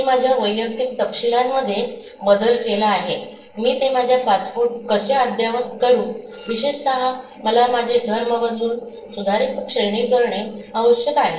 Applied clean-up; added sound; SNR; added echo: neural separator model SepFormer DNS4.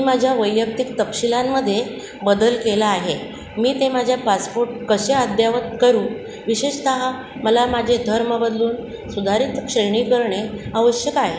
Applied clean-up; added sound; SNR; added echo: none; none; none; none.